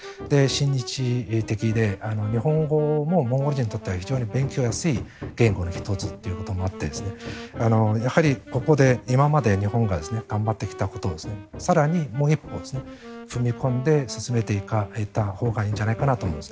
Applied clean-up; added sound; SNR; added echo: none; Hammer + Wind instrument, woodwind instrument; 14 dB; none.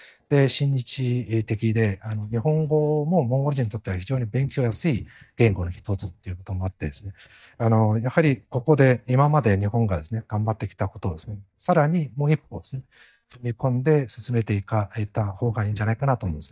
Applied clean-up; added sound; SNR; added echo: neural mask model DeepFilterNet 3.